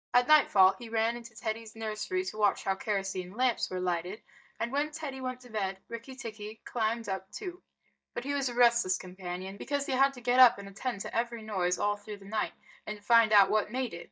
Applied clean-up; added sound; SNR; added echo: neural mask model DeepFilterNet 3.